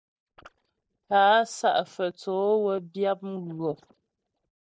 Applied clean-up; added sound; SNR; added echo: neural mask model DeepFilterNet 3.